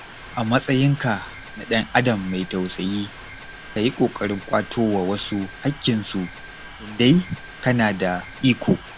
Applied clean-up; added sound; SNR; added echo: none; Mechanisms; 16 dB; none.